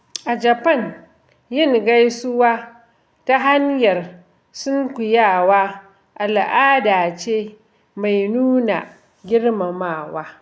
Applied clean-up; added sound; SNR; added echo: none; none; none; none.